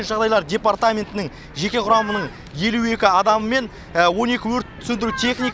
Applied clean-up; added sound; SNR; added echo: none; none; none; none.